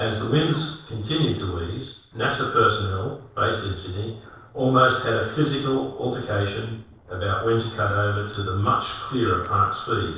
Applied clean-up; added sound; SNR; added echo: neural separator model SepFormer DNS4.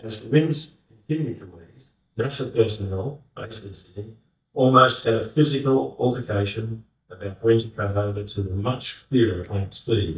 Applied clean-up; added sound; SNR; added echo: neural mask model DeepFilterNet 3.